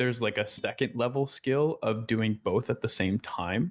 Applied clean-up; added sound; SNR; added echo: neural mask model DeepFilterNet 3.